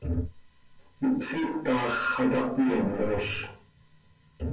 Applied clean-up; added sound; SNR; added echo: none; none; none; reverberation time 0.2 s.